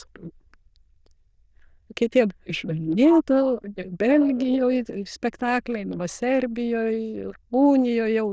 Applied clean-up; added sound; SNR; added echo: neural diffusion model UNIVERSE++.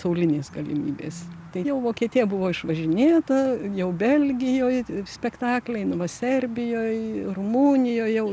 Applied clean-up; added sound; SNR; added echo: none; none; none; none.